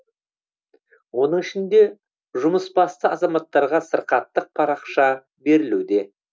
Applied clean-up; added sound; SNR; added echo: none; none; none; none.